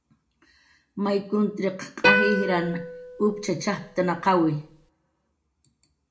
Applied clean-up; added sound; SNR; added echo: none; Plucked string instrument; 1 dB; reverberation time 0.4 s.